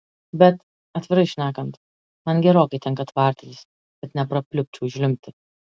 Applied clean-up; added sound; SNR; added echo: none; none; none; none.